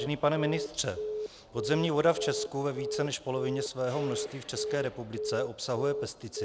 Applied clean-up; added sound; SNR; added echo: none; Telephone; 5 dB; none.